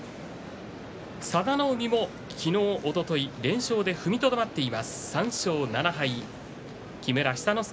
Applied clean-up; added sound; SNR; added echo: none; none; none; none.